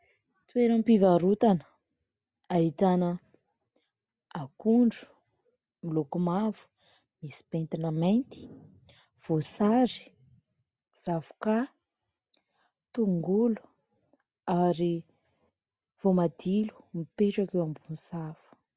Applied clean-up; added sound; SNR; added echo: none; none; none; none.